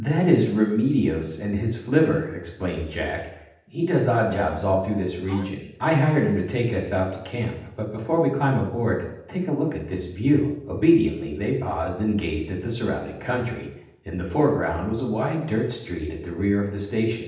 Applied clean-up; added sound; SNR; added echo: neural separator model SepFormer DNS4.